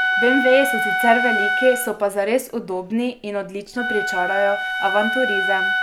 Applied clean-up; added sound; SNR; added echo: none; Wind instrument, woodwind instrument; 1 dB; none.